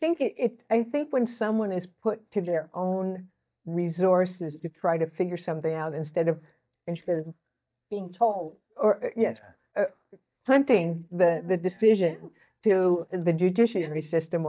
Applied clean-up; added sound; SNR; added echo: neural mask model DeepFilterNet 3.